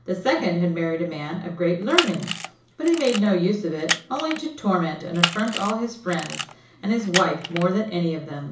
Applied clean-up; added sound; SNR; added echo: none; Camera; 6 dB; reverberation time 0.7 s.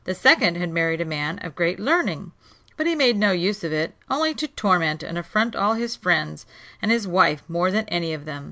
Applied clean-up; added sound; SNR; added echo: none; none; none; none.